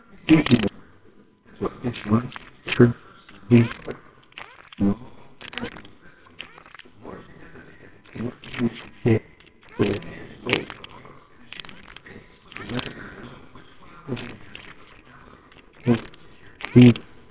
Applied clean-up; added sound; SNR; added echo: neural separator model SepFormer WHAMR!.